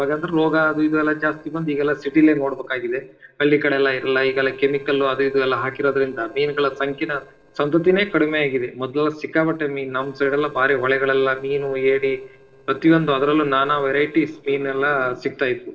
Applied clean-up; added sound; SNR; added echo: neural separator model SepFormer DNS4.